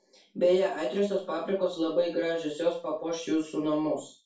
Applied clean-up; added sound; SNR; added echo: none; none; none; reverberation time 0.3 s.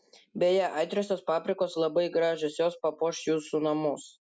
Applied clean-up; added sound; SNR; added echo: none; none; none; none.